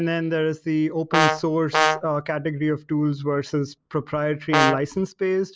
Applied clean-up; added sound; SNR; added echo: none; Brass instrument; -2 dB; none.